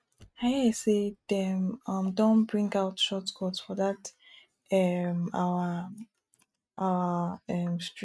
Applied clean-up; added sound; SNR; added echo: neural mask model RNNoise.